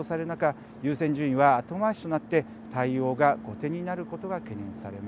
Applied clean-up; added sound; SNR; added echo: none; none; none; none.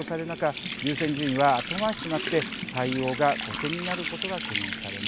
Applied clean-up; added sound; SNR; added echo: none; Water tap, faucet; 6 dB; none.